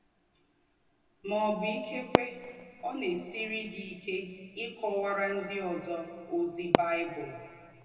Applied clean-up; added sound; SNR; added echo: none; Fireworks; 3 dB; reverberation time 2.0 s.